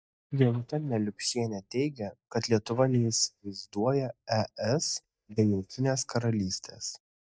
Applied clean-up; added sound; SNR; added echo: neural mask model DeepFilterNet 3.